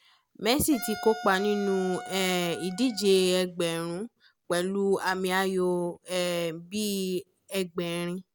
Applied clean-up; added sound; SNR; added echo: none; Wind instrument, woodwind instrument; 13 dB; none.